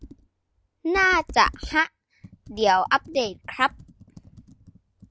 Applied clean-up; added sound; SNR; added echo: none; Computer keyboard; 18 dB; none.